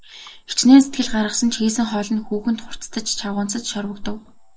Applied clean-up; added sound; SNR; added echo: none; Cricket / Frog; 15 dB; none.